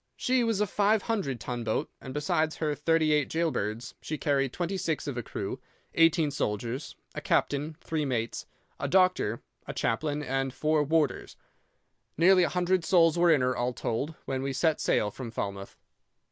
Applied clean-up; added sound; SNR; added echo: none; none; none; none.